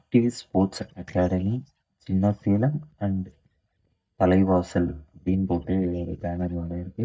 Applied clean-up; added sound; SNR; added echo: neural mask model DeepFilterNet 3.